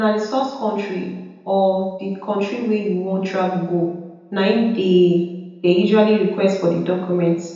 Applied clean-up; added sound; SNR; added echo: none; none; none; reverberation time 0.9 s.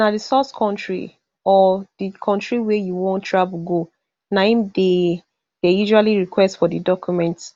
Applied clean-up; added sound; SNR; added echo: none; none; none; none.